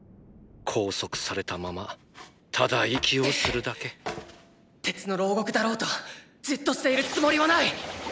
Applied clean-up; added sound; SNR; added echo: none; none; none; none.